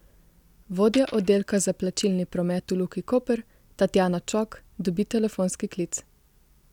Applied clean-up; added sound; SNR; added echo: none; Coin (dropping); 18 dB; none.